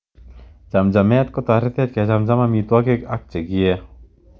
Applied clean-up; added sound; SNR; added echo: none; none; none; none.